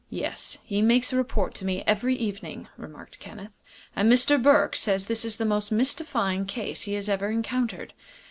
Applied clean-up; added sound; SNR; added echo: none; none; none; none.